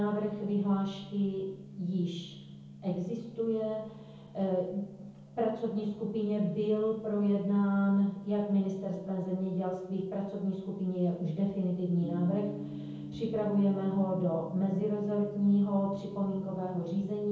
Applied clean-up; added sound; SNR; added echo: none; Gong; 15 dB; reverberation time 0.9 s.